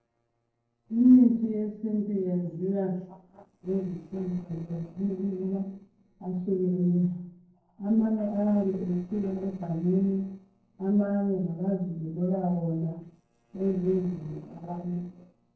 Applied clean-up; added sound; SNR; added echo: neural separator model SepFormer DNS4.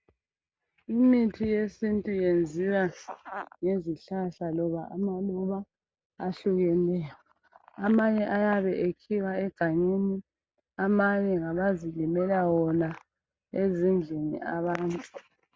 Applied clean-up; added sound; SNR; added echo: none; none; none; none.